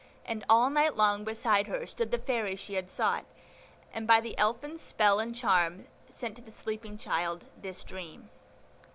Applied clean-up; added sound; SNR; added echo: none; none; none; none.